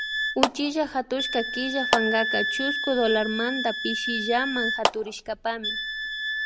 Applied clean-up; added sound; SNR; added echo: none; Wind instrument, woodwind instrument + Clapping; 1 dB; none.